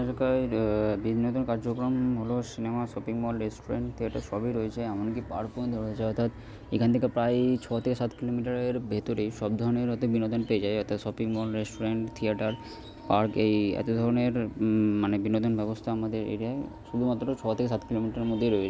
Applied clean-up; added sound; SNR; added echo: none; none; none; none.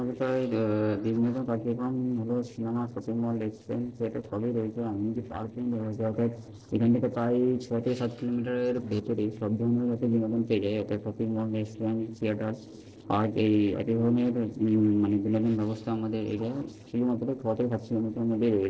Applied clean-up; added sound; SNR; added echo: neural separator model SepFormer DNS4.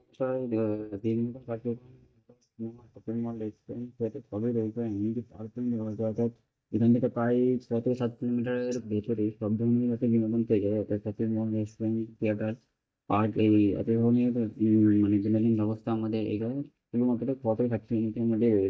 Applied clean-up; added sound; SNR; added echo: neural mask model DeepFilterNet 3.